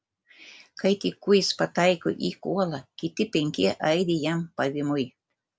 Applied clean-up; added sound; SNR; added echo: none; none; none; none.